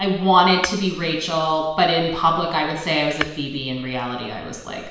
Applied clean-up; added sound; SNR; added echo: none; Tap / Hammer; 12 dB; reverberation time 1.0 s.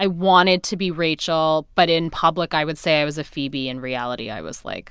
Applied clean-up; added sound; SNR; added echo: none; none; none; none.